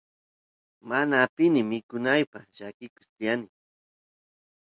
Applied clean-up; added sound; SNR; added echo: none; none; none; none.